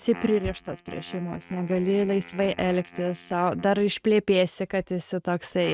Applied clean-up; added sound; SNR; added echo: neural mask model RNNoise.